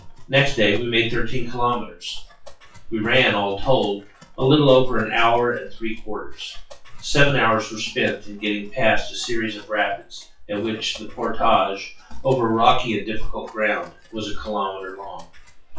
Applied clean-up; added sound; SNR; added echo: classical method WPE with log-MMSE.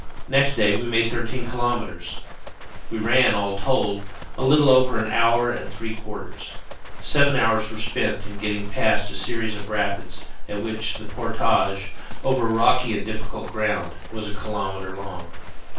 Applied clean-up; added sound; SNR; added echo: none; Livestock, farm animals, working animals; 12 dB; reverberation time 0.3 s.